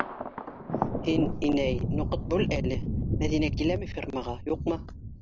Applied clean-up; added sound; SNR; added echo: none; Thunder; 0 dB; none.